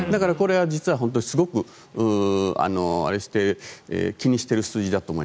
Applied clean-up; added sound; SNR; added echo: none; none; none; none.